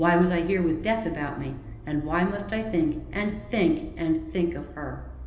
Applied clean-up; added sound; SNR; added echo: none; Motor vehicle (road); 14 dB; reverberation time 0.8 s.